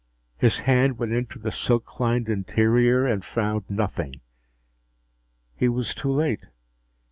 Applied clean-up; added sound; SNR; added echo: none; none; none; none.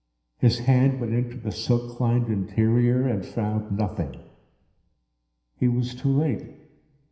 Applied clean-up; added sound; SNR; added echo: none; none; none; reverberation time 0.9 s.